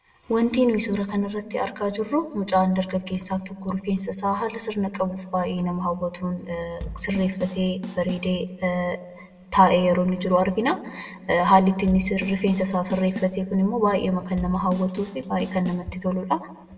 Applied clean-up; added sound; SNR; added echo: none; Drum kit; 15 dB; reverberation time 1.6 s.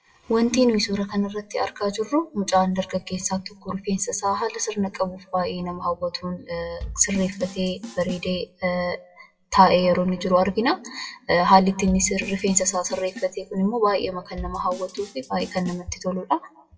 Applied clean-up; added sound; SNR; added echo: classical method WPE with log-MMSE.